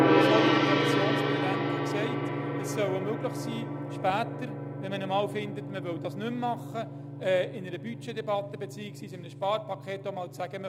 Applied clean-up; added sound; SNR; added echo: none; Gong; -3 dB; none.